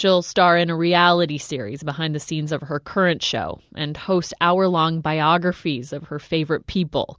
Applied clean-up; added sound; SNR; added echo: none; none; none; none.